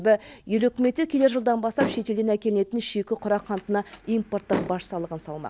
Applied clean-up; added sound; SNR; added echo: none; Slam; 11 dB; none.